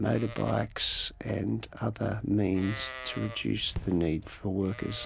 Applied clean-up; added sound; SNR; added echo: none; Livestock, farm animals, working animals + Fireworks; 13 dB; none.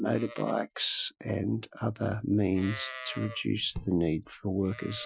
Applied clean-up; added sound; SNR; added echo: classical method Wiener filter.